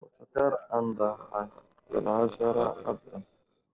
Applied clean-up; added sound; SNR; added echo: neural separator model SepFormer DNS4.